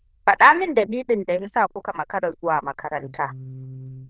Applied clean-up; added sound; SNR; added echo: neural diffusion model UNIVERSE++.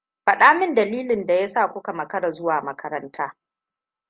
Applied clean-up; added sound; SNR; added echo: none; none; none; none.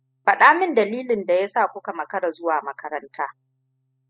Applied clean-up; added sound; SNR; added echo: classical method spectral subtraction.